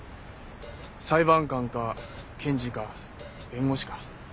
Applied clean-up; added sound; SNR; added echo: none; Hi-hat; 20 dB; none.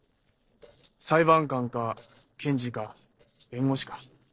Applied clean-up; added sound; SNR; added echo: neural separator model SepFormer DNS4.